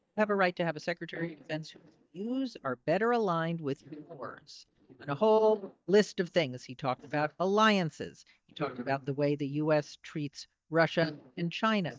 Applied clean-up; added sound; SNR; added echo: neural mask model DeepFilterNet 3.